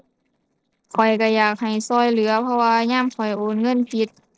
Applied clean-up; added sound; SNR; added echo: neural separator model SepFormer DNS4.